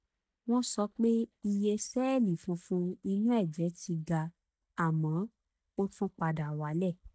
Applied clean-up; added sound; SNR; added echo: neural mask model DeepFilterNet 3.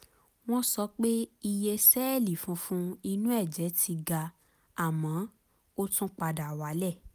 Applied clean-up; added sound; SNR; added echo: none; none; none; none.